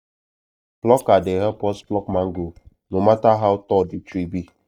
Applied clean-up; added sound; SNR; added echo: neural mask model DeepFilterNet 3.